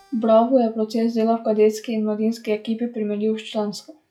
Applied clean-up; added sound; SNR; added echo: classical method log-MMSE.